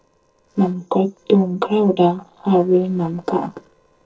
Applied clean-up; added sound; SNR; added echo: neural separator model SepFormer DNS4.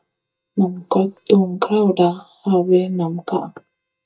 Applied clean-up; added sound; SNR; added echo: neural mask model DeepFilterNet 3.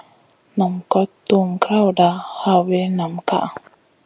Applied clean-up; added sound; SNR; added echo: none; none; none; none.